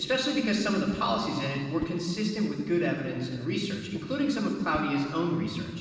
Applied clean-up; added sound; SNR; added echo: none; Whoosh, swoosh, swish; 17 dB; reverberation time 1.6 s.